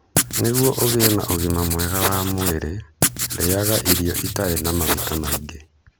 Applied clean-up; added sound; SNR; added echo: none; Writing; 1 dB; none.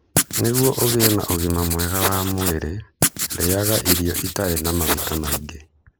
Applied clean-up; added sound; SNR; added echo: neural mask model Resemble Enhance denoiser.